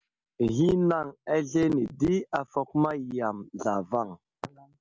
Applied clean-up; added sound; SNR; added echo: none; none; none; none.